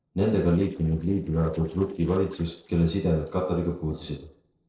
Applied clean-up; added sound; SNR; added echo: neural separator model SepFormer DNS4.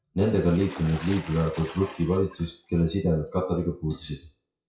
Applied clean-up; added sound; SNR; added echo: classical method WPE with log-MMSE.